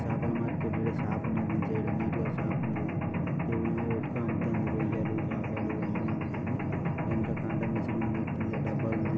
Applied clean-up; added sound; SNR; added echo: none; Mechanisms; -3 dB; none.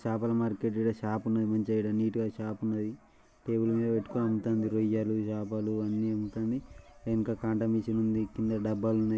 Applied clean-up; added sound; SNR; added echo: none; none; none; none.